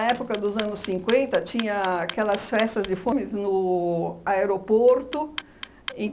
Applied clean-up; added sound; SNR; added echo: none; Clock; 15 dB; none.